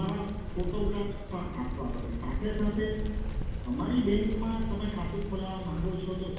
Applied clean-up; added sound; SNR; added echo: none; Bicycle; 1 dB; reverberation time 1.2 s.